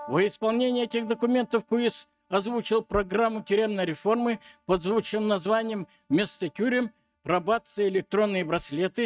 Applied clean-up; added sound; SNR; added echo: neural mask model RNNoise.